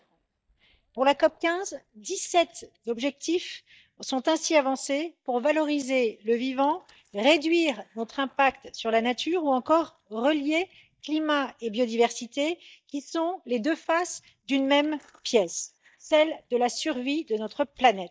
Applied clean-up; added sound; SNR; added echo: neural mask model DeepFilterNet 3.